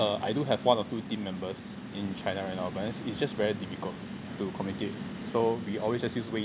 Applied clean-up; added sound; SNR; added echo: none; none; none; none.